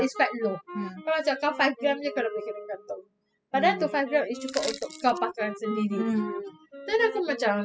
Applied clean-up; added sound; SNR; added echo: classical method spectral subtraction.